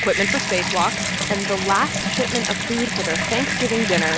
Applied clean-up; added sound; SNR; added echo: none; Bathtub (filling or washing) / Water tap, faucet; 0 dB; none.